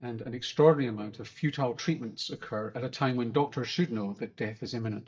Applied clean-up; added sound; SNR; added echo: neural mask model DeepFilterNet 3.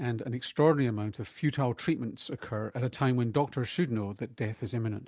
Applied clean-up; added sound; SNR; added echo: none; none; none; none.